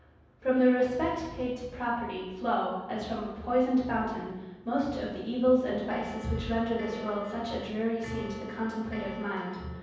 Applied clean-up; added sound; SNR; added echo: none; Bell; 15 dB; reverberation time 1.1 s.